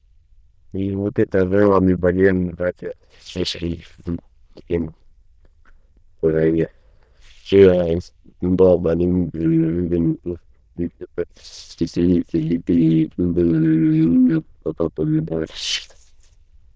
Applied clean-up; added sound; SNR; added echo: neural diffusion model UNIVERSE++.